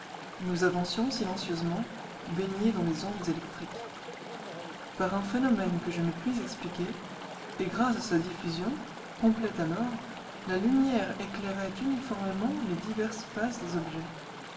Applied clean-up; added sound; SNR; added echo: none; Chatter / Stream; 11 dB; reverberation time 0.7 s.